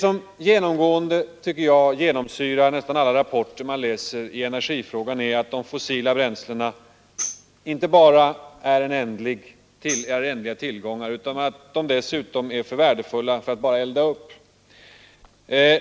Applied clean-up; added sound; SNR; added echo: none; Tambourine; 14 dB; none.